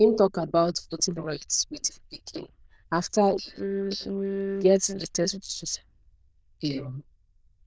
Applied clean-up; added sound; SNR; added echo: neural diffusion model UNIVERSE++.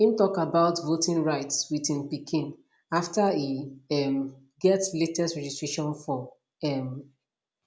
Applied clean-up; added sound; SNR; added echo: none; none; none; none.